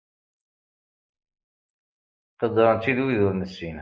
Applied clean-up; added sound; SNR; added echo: neural mask model Resemble Enhance denoiser.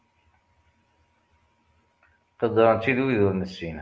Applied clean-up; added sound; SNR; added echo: none; none; none; none.